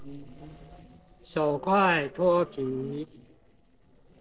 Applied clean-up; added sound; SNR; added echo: neural separator model SepFormer DNS4.